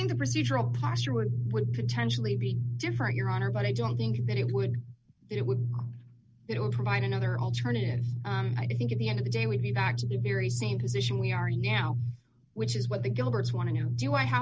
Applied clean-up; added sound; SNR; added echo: none; none; none; none.